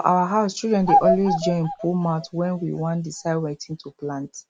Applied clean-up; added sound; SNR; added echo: none; Bird vocalization, bird call, bird song; 1 dB; none.